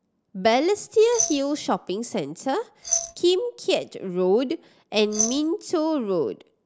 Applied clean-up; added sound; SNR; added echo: none; Glass; 3 dB; none.